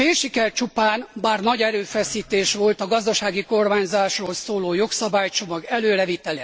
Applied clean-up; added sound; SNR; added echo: none; none; none; none.